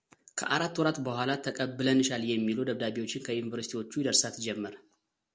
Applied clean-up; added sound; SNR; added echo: none; none; none; none.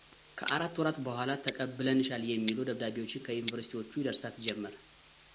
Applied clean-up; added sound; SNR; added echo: none; Tick-tock; -2 dB; none.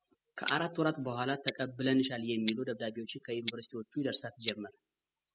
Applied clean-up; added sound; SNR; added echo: classical method spectral subtraction.